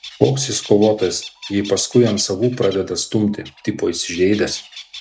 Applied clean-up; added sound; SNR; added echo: none; Bird; 19 dB; none.